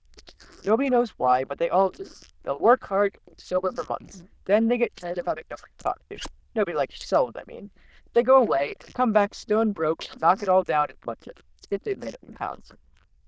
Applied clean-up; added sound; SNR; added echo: neural diffusion model UNIVERSE++.